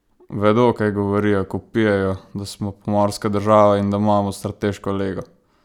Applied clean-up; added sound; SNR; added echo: none; none; none; none.